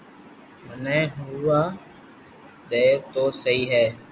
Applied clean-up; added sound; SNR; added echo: none; none; none; none.